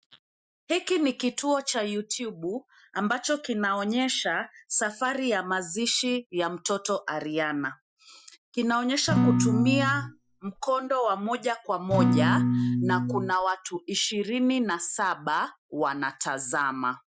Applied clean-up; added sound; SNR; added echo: classical method Wiener filter.